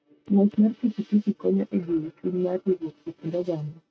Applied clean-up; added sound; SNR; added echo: neural mask model RNNoise.